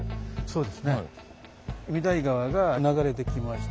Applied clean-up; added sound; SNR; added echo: none; none; none; none.